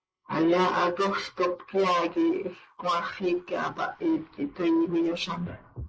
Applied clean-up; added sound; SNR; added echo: neural mask model Resemble Enhance denoiser.